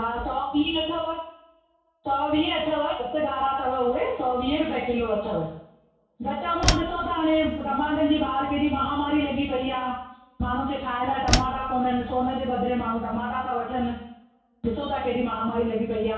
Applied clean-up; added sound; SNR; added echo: none; Slam; 3 dB; reverberation time 0.6 s.